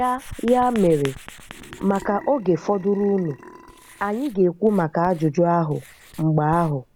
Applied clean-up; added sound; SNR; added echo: none; Burping, eructation + Writing; 19 dB; none.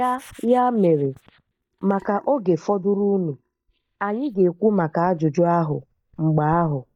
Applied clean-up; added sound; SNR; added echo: neural mask model DeepFilterNet 3.